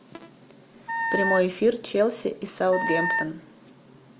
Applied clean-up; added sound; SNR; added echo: none; Wind instrument, woodwind instrument; 2 dB; none.